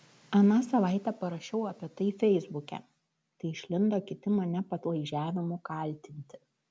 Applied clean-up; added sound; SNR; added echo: none; none; none; none.